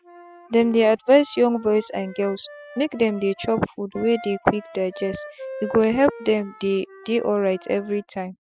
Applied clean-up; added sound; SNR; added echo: classical method Wiener filter.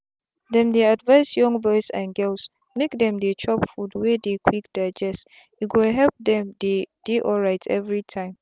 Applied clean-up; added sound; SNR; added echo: none; none; none; none.